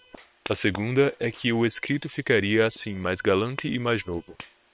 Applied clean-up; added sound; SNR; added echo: neural separator model SepFormer WHAM!.